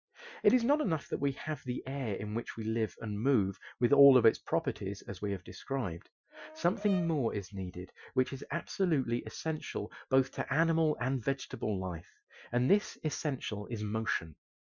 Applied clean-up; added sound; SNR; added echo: classical method Wiener filter.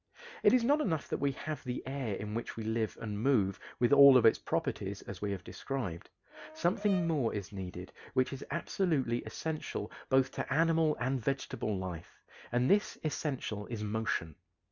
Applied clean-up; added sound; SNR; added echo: none; Brass instrument; 17 dB; none.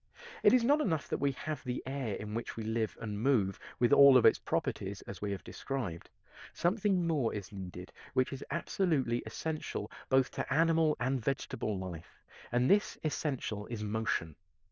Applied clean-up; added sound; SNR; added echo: neural diffusion model UNIVERSE++.